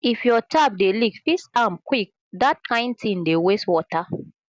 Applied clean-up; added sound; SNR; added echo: none; none; none; none.